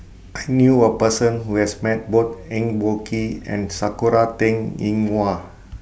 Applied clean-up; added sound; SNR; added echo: none; none; none; none.